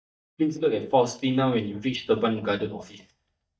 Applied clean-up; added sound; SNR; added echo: neural mask model DeepFilterNet 3.